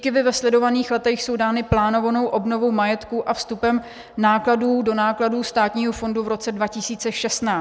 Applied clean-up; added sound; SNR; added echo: none; none; none; none.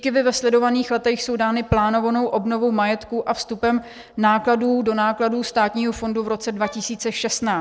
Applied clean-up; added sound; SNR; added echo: neural separator model SepFormer DNS4.